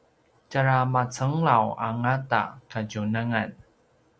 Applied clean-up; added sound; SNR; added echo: none; none; none; none.